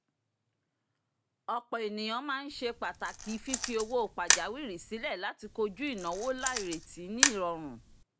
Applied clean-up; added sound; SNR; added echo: none; Camera; -1 dB; none.